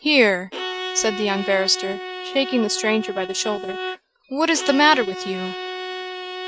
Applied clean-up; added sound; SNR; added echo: neural mask model RNNoise.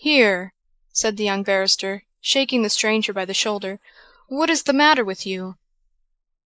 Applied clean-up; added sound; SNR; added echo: neural mask model Resemble Enhance denoiser.